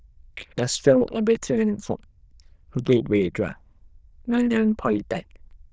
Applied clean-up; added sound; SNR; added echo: neural diffusion model UNIVERSE++.